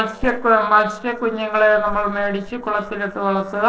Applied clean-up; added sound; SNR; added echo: neural separator model SepFormer DNS4.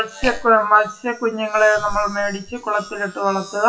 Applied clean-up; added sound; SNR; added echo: classical method WPE with log-MMSE.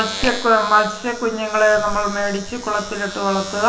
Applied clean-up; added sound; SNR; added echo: none; Domestic sounds, home sounds; 11 dB; reverberation time 1.8 s.